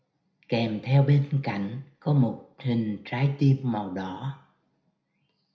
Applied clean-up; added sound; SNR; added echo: none; none; none; reverberation time 0.5 s.